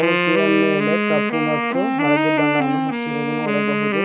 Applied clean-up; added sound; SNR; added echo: none; Wind instrument, woodwind instrument; -3 dB; none.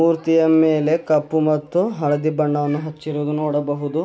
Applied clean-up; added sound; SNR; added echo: none; none; none; none.